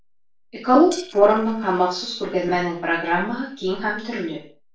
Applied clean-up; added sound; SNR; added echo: neural separator model SepFormer DNS4.